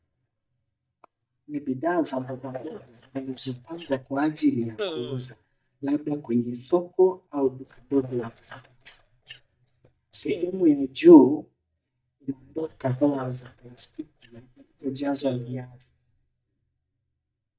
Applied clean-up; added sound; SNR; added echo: neural mask model DeepFilterNet 3.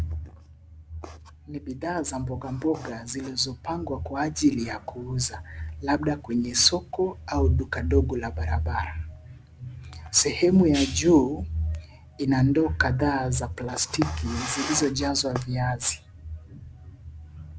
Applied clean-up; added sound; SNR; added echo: none; none; none; none.